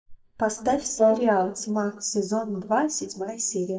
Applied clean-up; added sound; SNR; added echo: neural mask model DeepFilterNet 3.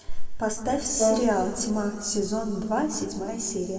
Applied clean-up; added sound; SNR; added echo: none; Brass instrument; 4 dB; reverberation time 1.7 s.